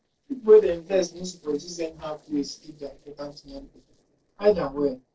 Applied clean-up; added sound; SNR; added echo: neural separator model SepFormer DNS4.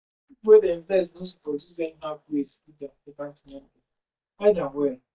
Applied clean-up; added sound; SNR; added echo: neural mask model DeepFilterNet 3.